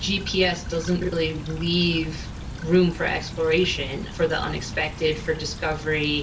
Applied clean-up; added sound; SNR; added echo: none; Stream / Trickle, dribble; 10 dB; reverberation time 0.2 s.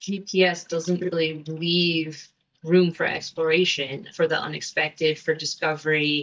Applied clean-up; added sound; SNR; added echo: neural mask model DeepFilterNet 3.